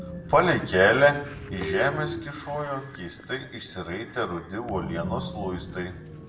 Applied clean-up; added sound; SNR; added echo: none; Train; 11 dB; reverberation time 0.5 s.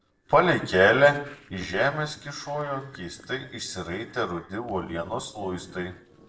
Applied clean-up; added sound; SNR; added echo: neural separator model SepFormer DNS4.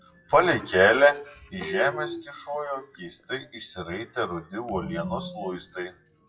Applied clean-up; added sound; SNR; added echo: classical method WPE with log-MMSE.